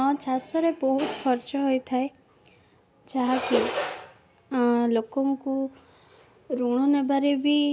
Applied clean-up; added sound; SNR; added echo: none; none; none; none.